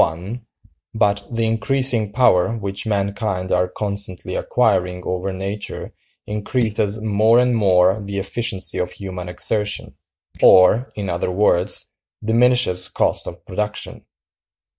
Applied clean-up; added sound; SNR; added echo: neural mask model DeepFilterNet 3.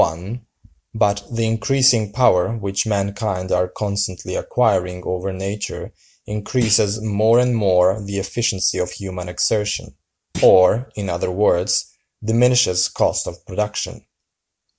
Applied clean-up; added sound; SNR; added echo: none; Thump, thud; 13 dB; none.